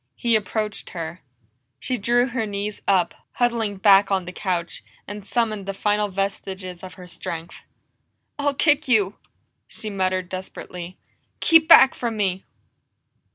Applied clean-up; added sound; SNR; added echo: none; none; none; none.